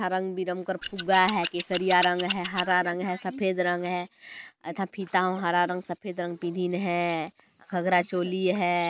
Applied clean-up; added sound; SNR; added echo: neural mask model Resemble Enhance denoiser.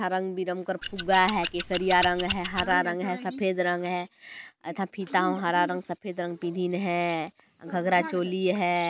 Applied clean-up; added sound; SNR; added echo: none; Scissors; 1 dB; none.